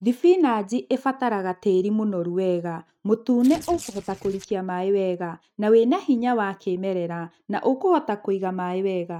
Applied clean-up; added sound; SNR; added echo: neural mask model RNNoise.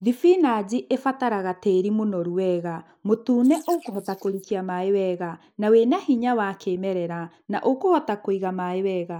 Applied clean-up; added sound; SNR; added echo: neural mask model Resemble Enhance denoiser.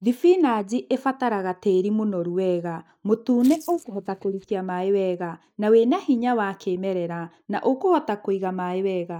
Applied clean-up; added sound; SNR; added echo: neural mask model DeepFilterNet 3.